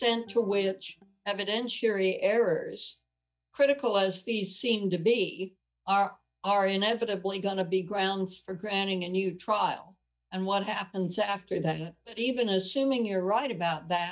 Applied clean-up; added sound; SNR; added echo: neural mask model DeepFilterNet 3.